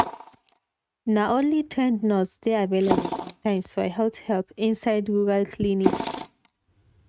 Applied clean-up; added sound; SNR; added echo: neural mask model RNNoise.